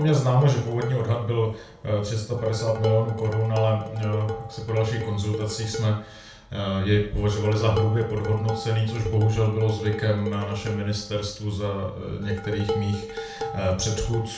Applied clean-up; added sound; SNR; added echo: none; Dishes, pots, and pans; 10 dB; reverberation time 0.3 s.